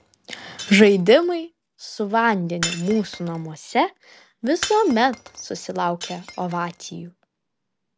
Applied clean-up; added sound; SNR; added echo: none; Shatter; 16 dB; none.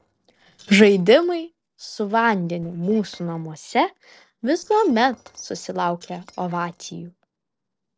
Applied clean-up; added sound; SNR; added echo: neural separator model SepFormer DNS4.